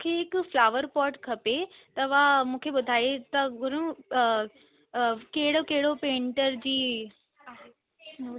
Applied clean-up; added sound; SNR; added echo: none; none; none; none.